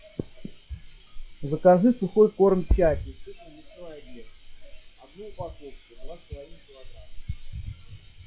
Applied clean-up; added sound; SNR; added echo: classical method log-MMSE.